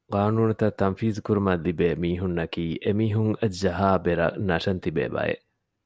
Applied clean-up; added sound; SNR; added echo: none; none; none; none.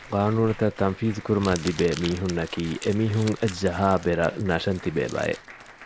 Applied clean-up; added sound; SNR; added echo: none; Applause + Crumpling, crinkling; 16 dB; none.